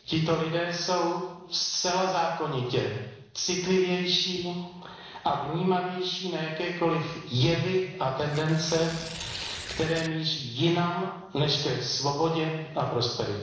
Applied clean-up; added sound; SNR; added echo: neural separator model SepFormer DNS4.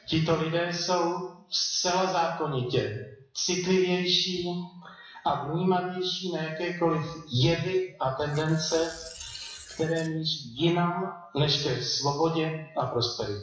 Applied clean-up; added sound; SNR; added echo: classical method WPE with log-MMSE.